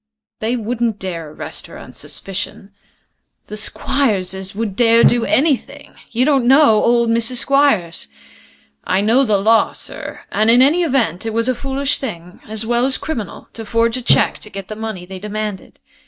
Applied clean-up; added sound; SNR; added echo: neural mask model DeepFilterNet 3.